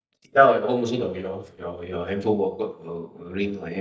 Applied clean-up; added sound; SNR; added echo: neural mask model DeepFilterNet 3.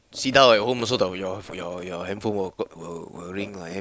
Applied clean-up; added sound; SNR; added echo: none; none; none; none.